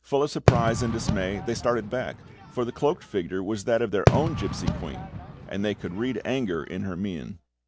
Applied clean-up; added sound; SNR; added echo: none; Fireworks; 1 dB; none.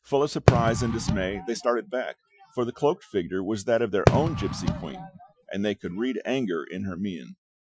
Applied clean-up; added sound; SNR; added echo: classical method Wiener filter.